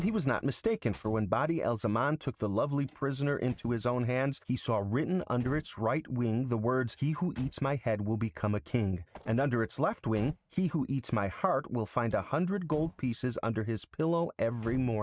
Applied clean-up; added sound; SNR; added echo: neural mask model RNNoise.